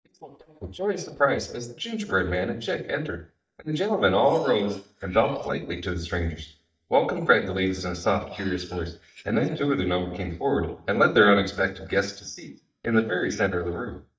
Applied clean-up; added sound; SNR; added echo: neural mask model DeepFilterNet 3.